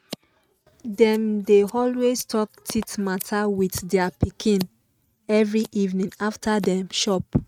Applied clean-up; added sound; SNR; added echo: neural mask model RNNoise.